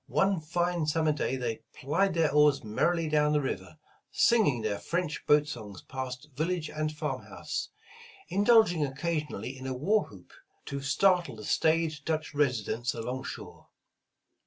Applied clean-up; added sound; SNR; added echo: none; none; none; none.